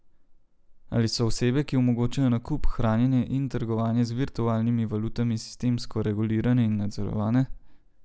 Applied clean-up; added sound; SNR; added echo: none; none; none; none.